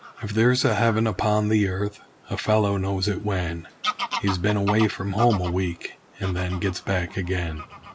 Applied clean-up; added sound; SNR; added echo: none; Bird vocalization, bird call, bird song / Fowl; 13 dB; none.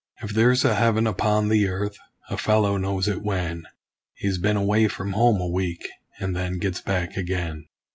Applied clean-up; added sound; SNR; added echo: none; none; none; none.